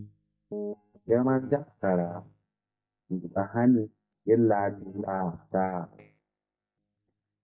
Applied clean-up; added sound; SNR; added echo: neural mask model DeepFilterNet 3.